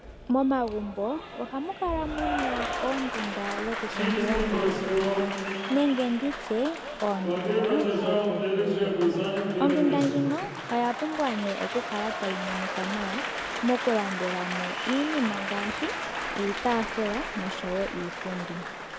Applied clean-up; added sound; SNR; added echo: none; Applause; 0 dB; none.